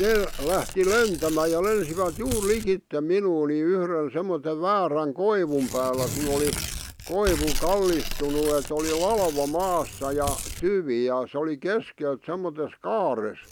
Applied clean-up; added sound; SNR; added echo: none; Tearing; 9 dB; none.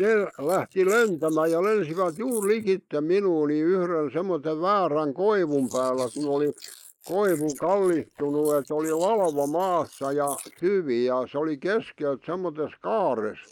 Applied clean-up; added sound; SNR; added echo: neural mask model Resemble Enhance denoiser.